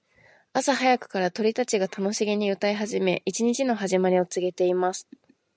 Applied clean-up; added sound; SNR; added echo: none; none; none; none.